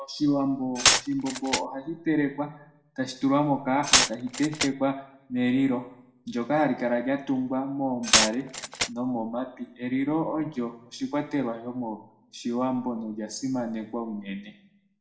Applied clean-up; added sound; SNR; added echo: none; Glass; -3 dB; reverberation time 0.6 s.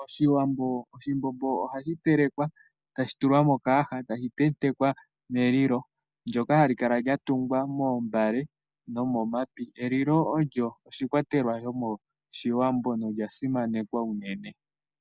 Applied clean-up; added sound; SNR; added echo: none; none; none; none.